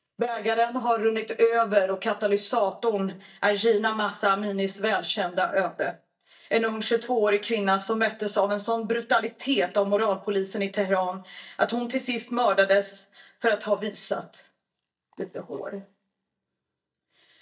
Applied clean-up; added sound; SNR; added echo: neural mask model DeepFilterNet 3.